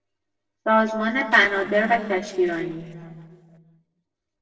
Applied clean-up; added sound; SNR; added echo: neural separator model SepFormer DNS4.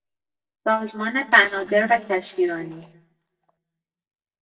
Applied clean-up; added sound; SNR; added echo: neural mask model DeepFilterNet 3.